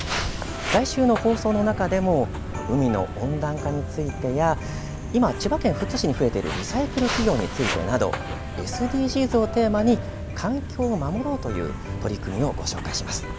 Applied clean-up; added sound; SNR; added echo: none; Walk, footsteps; 7 dB; none.